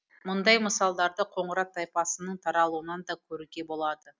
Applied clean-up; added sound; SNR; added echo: none; none; none; none.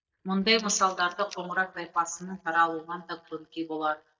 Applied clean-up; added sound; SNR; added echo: neural mask model DeepFilterNet 3.